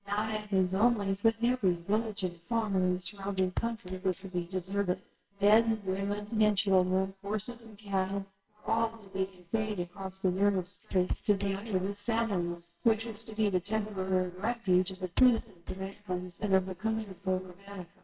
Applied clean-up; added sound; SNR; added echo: neural separator model SepFormer WHAMR!.